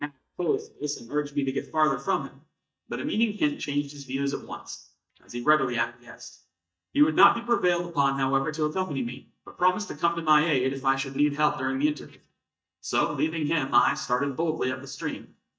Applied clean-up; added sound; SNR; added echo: neural mask model DeepFilterNet 3.